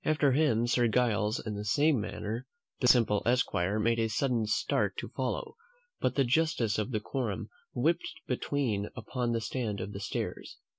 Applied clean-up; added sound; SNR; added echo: none; none; none; none.